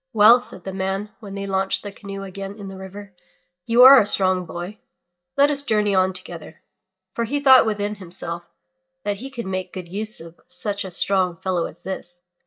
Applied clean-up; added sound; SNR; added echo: neural mask model DeepFilterNet 3.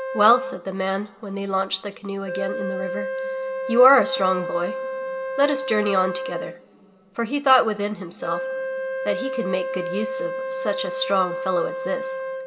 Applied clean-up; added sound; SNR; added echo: none; Wind instrument, woodwind instrument; 6 dB; reverberation time 2.5 s.